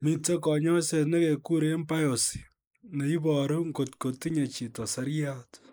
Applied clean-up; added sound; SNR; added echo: neural mask model Resemble Enhance denoiser.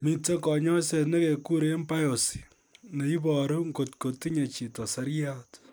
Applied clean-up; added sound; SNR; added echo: none; none; none; none.